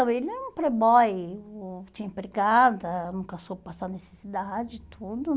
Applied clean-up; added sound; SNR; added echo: none; none; none; none.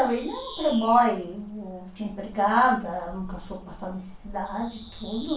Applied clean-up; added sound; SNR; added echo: none; Bird vocalization, bird call, bird song; 18 dB; reverberation time 0.3 s.